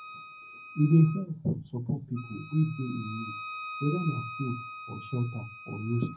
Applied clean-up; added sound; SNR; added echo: none; Wind instrument, woodwind instrument; 13 dB; reverberation time 0.4 s.